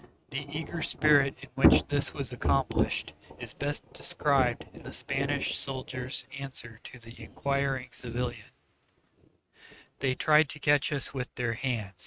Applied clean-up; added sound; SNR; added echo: neural mask model RNNoise.